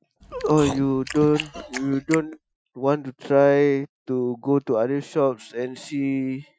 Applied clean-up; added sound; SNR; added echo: classical method Wiener filter.